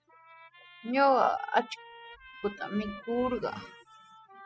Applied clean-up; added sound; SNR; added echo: classical method spectral subtraction.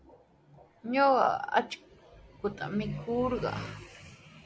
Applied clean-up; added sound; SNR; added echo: none; none; none; none.